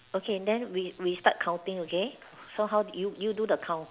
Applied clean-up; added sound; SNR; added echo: none; none; none; none.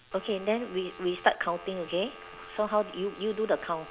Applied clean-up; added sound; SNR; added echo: none; Telephone; 17 dB; none.